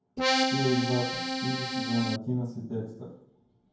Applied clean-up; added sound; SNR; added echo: none; Accordion; -2 dB; reverberation time 0.9 s.